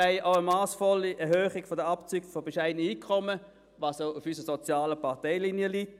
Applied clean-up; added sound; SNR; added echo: none; none; none; none.